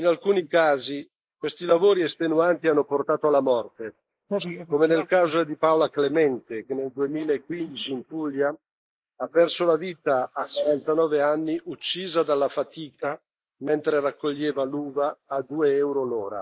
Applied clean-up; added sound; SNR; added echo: neural mask model Resemble Enhance denoiser.